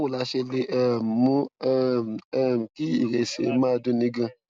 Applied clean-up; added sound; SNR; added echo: none; none; none; none.